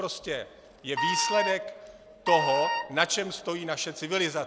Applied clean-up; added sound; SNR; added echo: none; Wind instrument, woodwind instrument; 2 dB; none.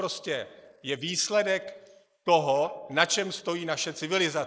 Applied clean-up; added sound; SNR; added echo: neural mask model Resemble Enhance denoiser.